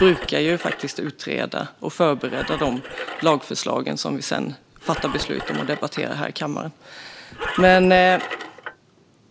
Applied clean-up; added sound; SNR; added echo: none; Engine; 12 dB; none.